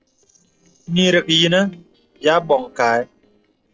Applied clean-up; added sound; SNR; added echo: neural separator model SepFormer DNS4.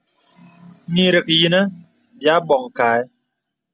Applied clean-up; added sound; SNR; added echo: none; none; none; none.